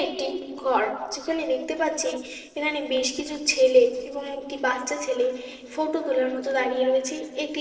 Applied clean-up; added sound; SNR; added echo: neural separator model SepFormer DNS4.